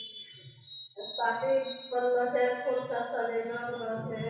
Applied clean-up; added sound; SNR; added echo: none; none; none; reverberation time 1.1 s.